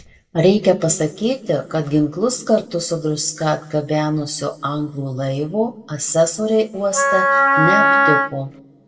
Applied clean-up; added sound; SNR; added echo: none; Wind instrument, woodwind instrument; -4 dB; reverberation time 1.0 s.